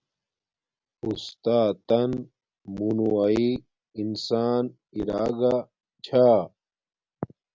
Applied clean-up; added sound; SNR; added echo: none; none; none; none.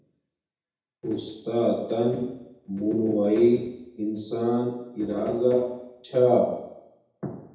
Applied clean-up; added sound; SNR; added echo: none; none; none; reverberation time 0.8 s.